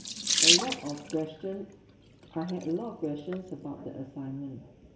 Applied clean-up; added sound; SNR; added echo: none; Sink (filling or washing) / Water tap, faucet; -3 dB; reverberation time 0.7 s.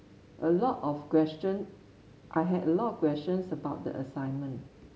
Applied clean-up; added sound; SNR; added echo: none; none; none; none.